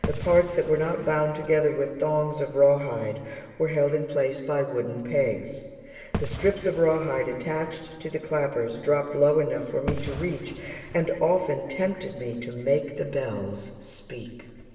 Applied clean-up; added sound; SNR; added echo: none; Fireworks; 12 dB; reverberation time 1.9 s.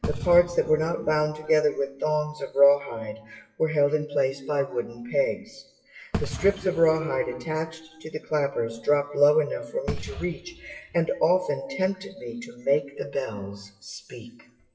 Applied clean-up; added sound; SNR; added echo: classical method WPE with log-MMSE.